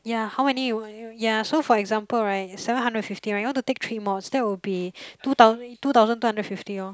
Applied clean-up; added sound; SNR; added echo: none; none; none; none.